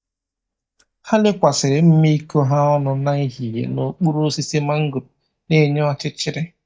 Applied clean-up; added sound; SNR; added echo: neural mask model DeepFilterNet 3.